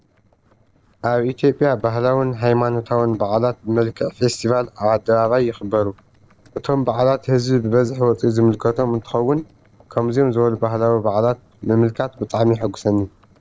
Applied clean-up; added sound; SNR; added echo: neural separator model SepFormer DNS4.